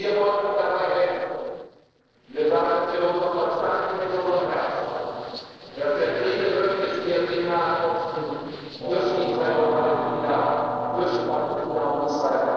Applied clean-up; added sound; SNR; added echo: neural separator model SepFormer DNS4.